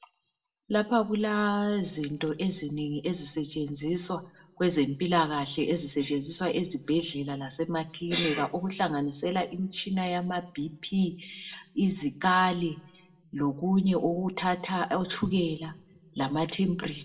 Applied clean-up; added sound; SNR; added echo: none; none; none; reverberation time 0.5 s.